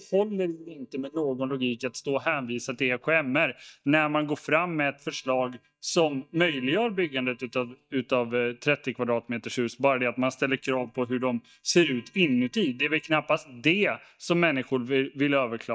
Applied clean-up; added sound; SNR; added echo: neural mask model DeepFilterNet 3.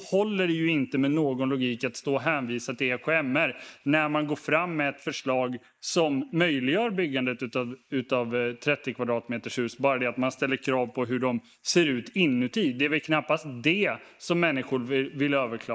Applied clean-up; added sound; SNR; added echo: neural mask model Resemble Enhance denoiser.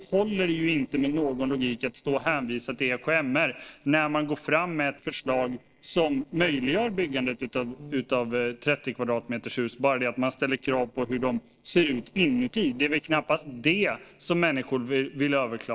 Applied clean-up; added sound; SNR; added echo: neural separator model SepFormer DNS4.